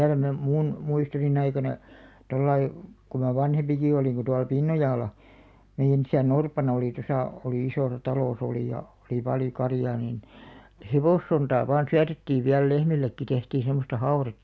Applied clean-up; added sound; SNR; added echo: none; none; none; none.